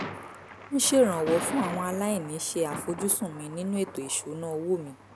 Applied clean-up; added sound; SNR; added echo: none; Thunder; 11 dB; none.